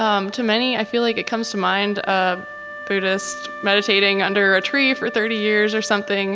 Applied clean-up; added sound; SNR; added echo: none; Wind instrument, woodwind instrument; 14 dB; none.